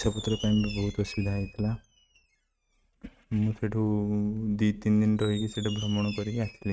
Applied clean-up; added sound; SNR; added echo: neural mask model RNNoise.